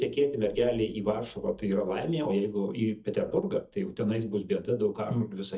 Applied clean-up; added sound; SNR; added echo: neural mask model DeepFilterNet 3.